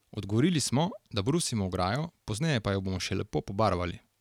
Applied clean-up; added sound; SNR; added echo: none; none; none; none.